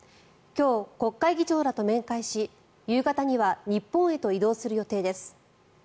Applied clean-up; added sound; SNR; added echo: none; none; none; none.